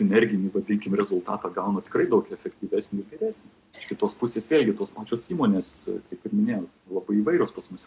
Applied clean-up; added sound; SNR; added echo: none; none; none; none.